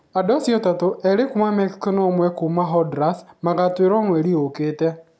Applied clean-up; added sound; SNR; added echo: none; none; none; none.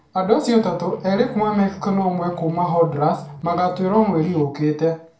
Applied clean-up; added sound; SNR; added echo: none; Guitar; 18 dB; reverberation time 0.3 s.